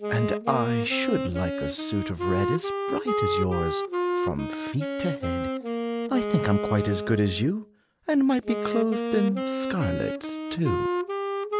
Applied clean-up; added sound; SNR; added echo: none; Wind instrument, woodwind instrument; 1 dB; none.